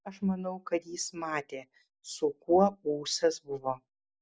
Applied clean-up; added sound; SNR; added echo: none; none; none; none.